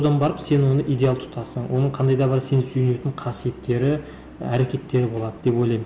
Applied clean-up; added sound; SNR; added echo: none; none; none; none.